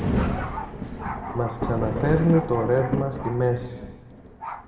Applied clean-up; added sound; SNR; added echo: none; Thunder; 3 dB; reverberation time 1.1 s.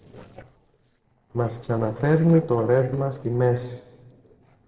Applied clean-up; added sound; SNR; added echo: neural separator model SepFormer DNS4.